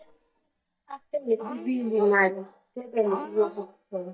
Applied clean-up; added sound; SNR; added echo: neural mask model DeepFilterNet 3.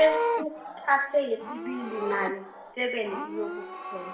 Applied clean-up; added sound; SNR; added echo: none; Livestock, farm animals, working animals; 5 dB; reverberation time 0.7 s.